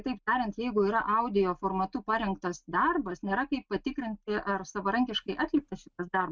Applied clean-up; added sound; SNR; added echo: none; none; none; none.